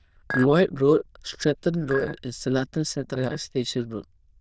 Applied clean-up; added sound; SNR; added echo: neural diffusion model UNIVERSE++.